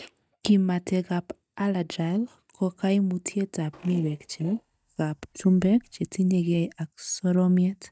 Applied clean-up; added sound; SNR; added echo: neural mask model DeepFilterNet 3.